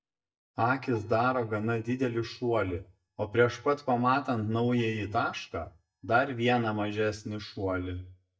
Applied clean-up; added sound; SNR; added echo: neural mask model DeepFilterNet 3.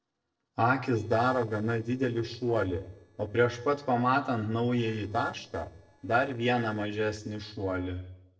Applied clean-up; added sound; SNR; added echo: neural separator model SepFormer DNS4.